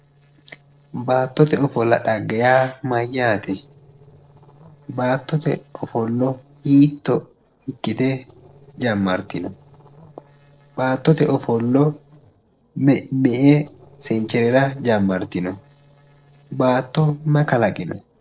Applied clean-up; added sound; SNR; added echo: neural separator model SepFormer DNS4.